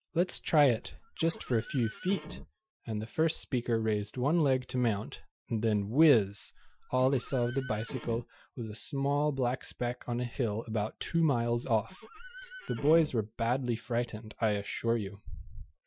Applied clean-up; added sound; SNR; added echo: classical method Wiener filter.